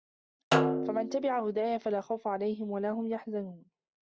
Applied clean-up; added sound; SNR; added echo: none; Snare drum; 0 dB; none.